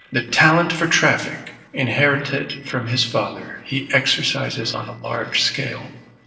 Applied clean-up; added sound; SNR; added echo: neural separator model SepFormer DNS4.